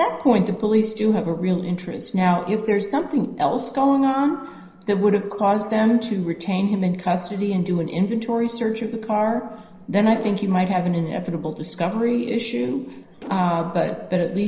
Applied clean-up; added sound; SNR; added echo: neural separator model SepFormer DNS4.